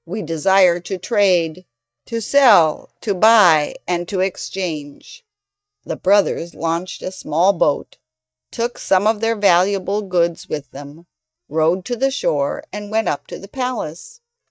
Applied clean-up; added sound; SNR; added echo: neural mask model DeepFilterNet 3.